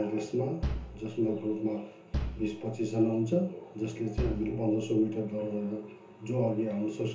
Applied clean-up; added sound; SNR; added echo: none; Bass drum; 6 dB; reverberation time 0.6 s.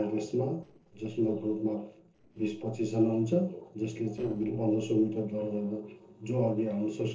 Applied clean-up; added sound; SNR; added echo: neural separator model SepFormer DNS4.